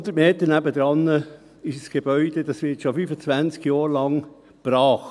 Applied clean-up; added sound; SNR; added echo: none; none; none; none.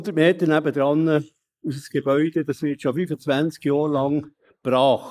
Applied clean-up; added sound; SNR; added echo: neural mask model Resemble Enhance denoiser.